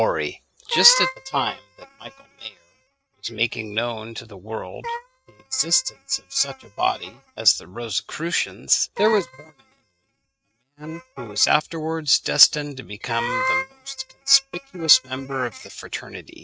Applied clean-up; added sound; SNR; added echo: neural mask model RNNoise.